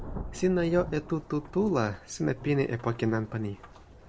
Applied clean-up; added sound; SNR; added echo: none; Rain / Thunderstorm; 13 dB; none.